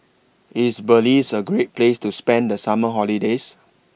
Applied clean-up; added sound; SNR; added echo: none; none; none; none.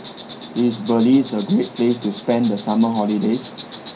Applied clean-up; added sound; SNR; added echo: none; Insect; 16 dB; reverberation time 0.3 s.